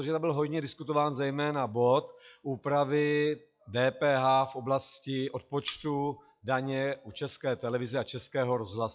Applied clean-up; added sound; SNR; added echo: classical method log-MMSE.